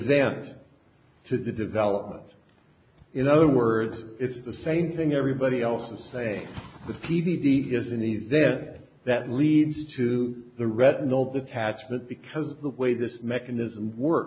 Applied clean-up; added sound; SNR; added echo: none; none; none; none.